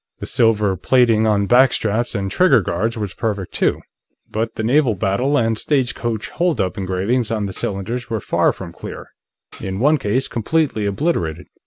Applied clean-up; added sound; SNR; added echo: none; Tambourine; 10 dB; none.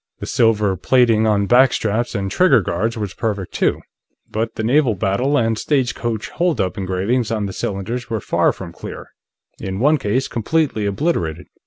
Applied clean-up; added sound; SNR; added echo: none; none; none; none.